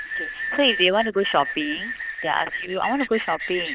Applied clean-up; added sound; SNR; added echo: neural diffusion model UNIVERSE++.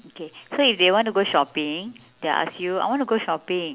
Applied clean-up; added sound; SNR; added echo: none; none; none; none.